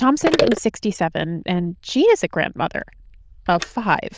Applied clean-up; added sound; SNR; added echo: neural diffusion model UNIVERSE++.